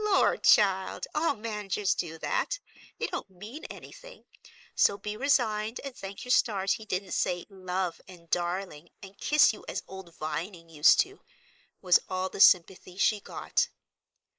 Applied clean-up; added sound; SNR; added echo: neural mask model Resemble Enhance denoiser.